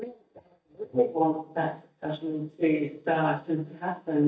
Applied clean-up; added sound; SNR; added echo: neural mask model DeepFilterNet 3.